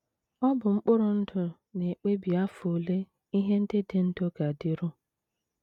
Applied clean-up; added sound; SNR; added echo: none; none; none; none.